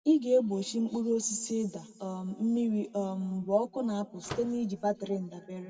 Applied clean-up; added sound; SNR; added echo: none; Slam / Microwave oven; 15 dB; reverberation time 2.0 s.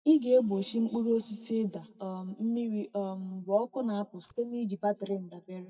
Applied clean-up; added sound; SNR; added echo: neural mask model DeepFilterNet 3.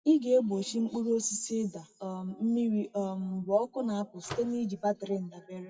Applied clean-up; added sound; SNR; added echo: classical method WPE with log-MMSE.